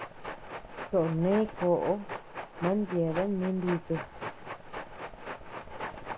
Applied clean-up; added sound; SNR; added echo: none; Train; 8 dB; none.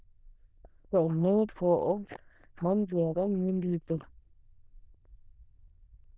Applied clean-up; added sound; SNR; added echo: neural diffusion model UNIVERSE++.